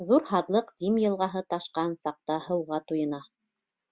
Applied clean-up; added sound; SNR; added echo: none; none; none; none.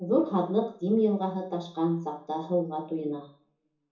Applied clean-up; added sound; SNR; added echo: none; none; none; reverberation time 0.7 s.